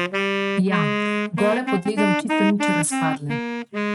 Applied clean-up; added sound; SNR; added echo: neural mask model RNNoise.